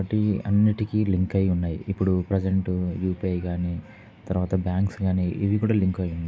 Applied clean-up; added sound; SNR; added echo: none; none; none; none.